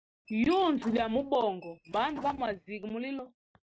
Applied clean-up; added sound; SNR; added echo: neural mask model RNNoise.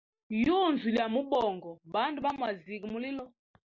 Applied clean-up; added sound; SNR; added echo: none; none; none; none.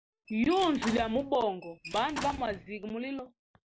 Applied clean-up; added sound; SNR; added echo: none; Squeak / Slam / Wood; 11 dB; none.